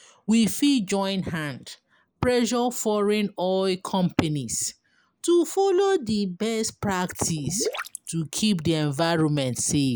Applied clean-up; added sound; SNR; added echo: neural mask model Resemble Enhance denoiser.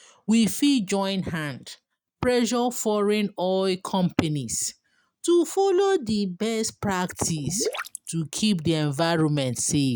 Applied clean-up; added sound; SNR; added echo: neural mask model RNNoise.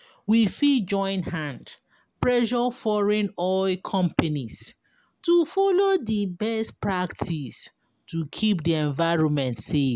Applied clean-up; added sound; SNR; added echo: none; none; none; none.